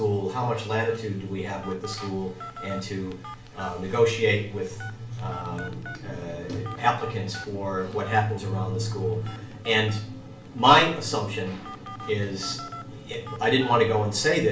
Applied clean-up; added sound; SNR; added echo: none; Telephone; 17 dB; reverberation time 0.4 s.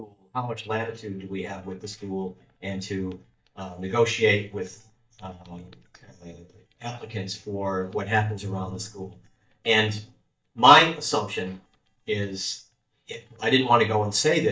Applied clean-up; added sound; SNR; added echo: neural mask model DeepFilterNet 3.